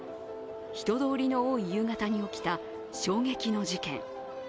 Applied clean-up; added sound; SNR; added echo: none; none; none; none.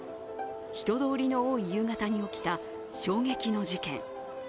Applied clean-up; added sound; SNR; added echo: none; Bowed string instrument; 14 dB; none.